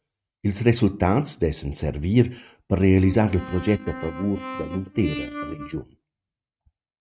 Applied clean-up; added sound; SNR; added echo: neural mask model RNNoise.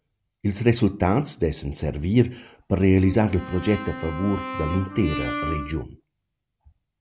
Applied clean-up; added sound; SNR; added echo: none; Brass instrument; 8 dB; none.